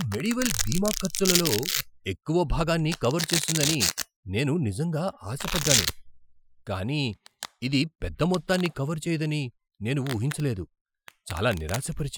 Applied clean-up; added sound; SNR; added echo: classical method Wiener filter.